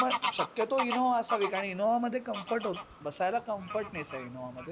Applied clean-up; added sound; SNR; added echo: none; Bird vocalization, bird call, bird song / Fowl; 6 dB; none.